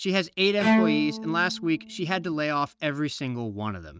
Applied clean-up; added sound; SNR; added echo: neural mask model RNNoise.